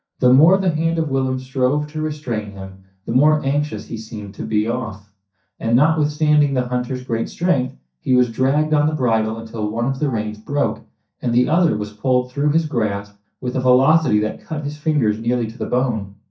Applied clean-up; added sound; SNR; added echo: neural mask model DeepFilterNet 3.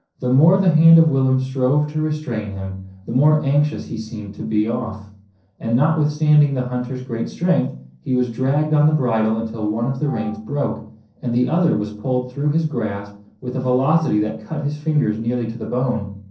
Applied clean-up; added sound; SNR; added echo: neural separator model SepFormer DNS4.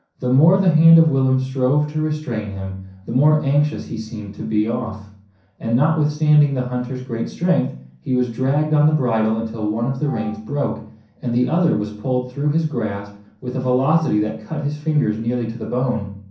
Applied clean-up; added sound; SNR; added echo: none; Wind instrument, woodwind instrument; 19 dB; reverberation time 0.6 s.